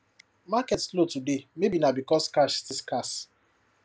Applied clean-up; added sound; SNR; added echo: none; none; none; none.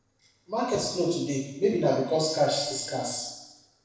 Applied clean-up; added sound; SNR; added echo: neural separator model SepFormer DNS4.